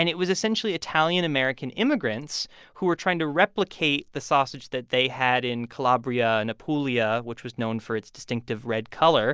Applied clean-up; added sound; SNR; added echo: none; none; none; none.